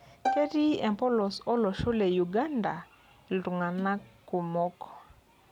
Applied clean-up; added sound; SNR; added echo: none; Bowed string instrument; 4 dB; none.